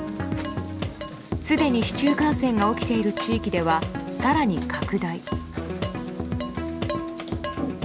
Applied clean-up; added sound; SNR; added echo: none; Dishes, pots, and pans; 14 dB; none.